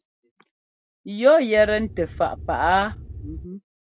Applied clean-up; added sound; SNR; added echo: none; Wind; 13 dB; none.